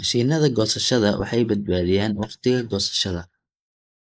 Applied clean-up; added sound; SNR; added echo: neural mask model Resemble Enhance denoiser.